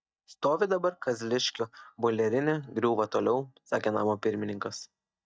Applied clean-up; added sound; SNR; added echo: neural mask model DeepFilterNet 3.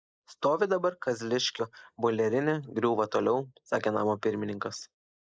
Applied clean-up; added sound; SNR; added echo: neural mask model Resemble Enhance denoiser.